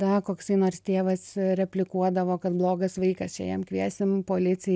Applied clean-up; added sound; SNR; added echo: none; none; none; none.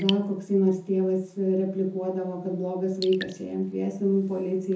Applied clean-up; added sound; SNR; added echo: none; Raindrop / Drip; 18 dB; reverberation time 0.5 s.